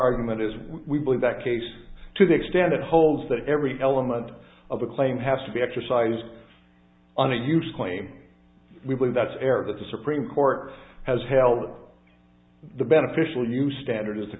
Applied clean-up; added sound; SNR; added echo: none; none; none; none.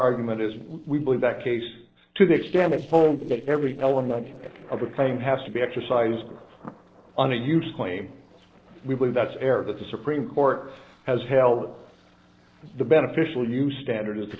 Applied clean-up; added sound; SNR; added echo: neural separator model SepFormer DNS4.